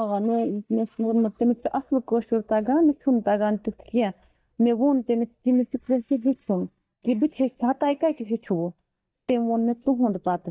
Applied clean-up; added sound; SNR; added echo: neural mask model DeepFilterNet 3.